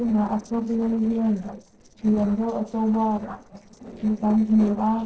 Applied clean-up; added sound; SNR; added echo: neural separator model SepFormer DNS4.